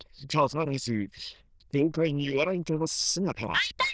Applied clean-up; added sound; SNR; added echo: neural diffusion model UNIVERSE++.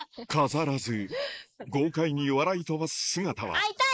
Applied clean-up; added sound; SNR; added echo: neural mask model Resemble Enhance denoiser.